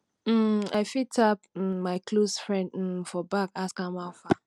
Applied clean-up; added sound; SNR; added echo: none; none; none; none.